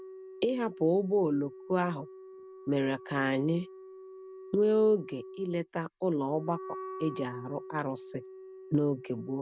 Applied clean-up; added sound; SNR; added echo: none; Wind instrument, woodwind instrument; 14 dB; none.